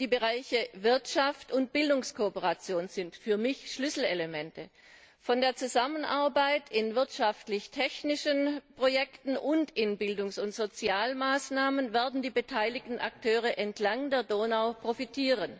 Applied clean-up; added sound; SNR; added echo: none; none; none; none.